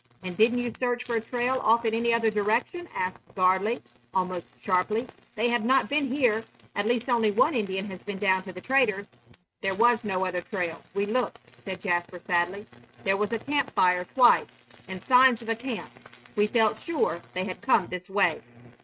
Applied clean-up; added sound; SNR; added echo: neural mask model RNNoise.